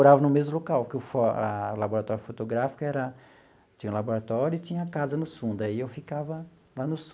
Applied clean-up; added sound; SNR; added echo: none; none; none; none.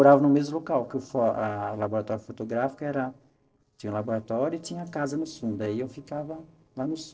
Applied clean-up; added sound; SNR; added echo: neural separator model SepFormer DNS4.